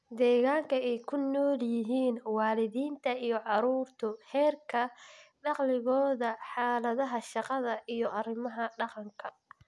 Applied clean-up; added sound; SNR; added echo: none; none; none; none.